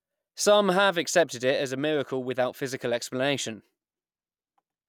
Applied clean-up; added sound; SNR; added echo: none; none; none; none.